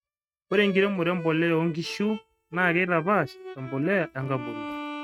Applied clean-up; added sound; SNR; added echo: neural mask model RNNoise.